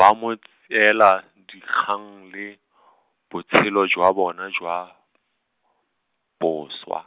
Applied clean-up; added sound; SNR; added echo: none; none; none; none.